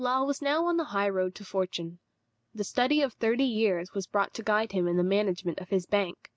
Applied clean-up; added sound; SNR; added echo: none; none; none; none.